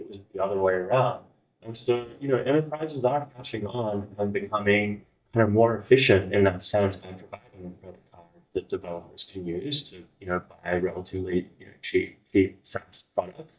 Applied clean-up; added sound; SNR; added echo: neural mask model DeepFilterNet 3.